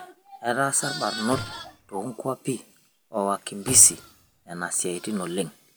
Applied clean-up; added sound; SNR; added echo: none; Gunshot, gunfire; 16 dB; none.